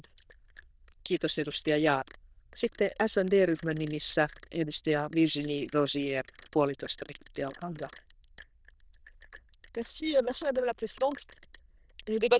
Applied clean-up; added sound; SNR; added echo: neural diffusion model UNIVERSE++.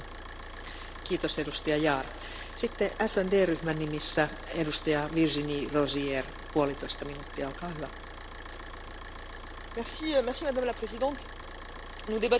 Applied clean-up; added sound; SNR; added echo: none; Idling / Car; 11 dB; none.